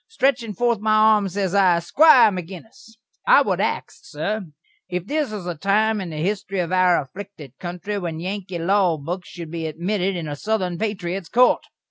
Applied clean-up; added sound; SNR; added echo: none; none; none; none.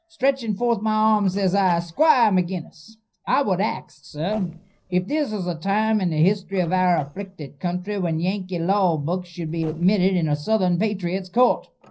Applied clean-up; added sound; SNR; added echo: neural separator model SepFormer DNS4.